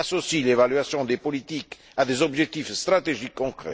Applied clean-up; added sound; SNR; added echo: none; none; none; none.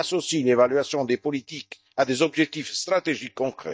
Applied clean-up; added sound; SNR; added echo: neural mask model DeepFilterNet 3.